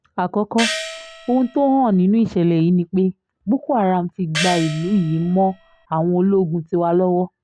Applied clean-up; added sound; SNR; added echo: none; Gong; 10 dB; none.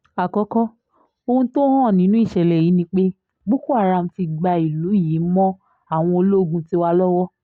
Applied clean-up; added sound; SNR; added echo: none; none; none; none.